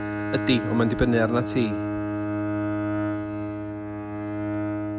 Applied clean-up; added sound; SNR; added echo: none; Bowed string instrument; 0 dB; none.